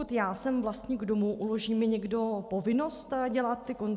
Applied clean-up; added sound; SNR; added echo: none; none; none; none.